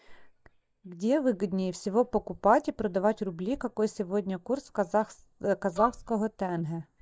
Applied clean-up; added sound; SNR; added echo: neural mask model DeepFilterNet 3.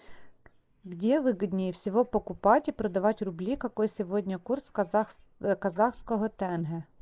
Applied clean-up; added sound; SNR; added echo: neural mask model Resemble Enhance denoiser.